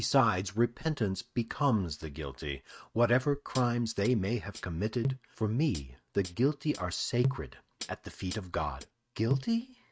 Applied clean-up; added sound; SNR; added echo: neural mask model RNNoise.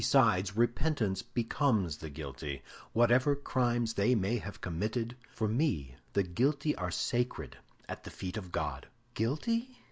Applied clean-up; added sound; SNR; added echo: none; none; none; none.